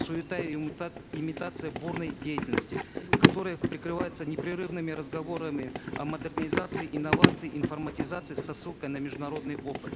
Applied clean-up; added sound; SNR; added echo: none; Run; -4 dB; none.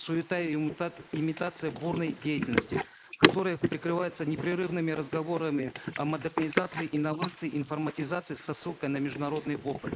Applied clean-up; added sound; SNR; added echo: neural mask model Resemble Enhance denoiser.